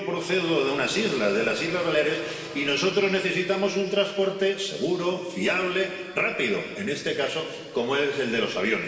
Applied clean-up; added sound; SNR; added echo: none; Engine; 16 dB; reverberation time 2.2 s.